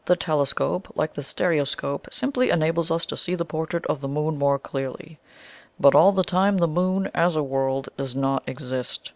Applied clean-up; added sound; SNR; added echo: none; none; none; none.